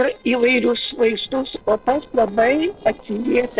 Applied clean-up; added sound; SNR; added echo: neural separator model SepFormer DNS4.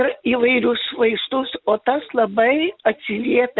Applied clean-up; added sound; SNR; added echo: none; none; none; none.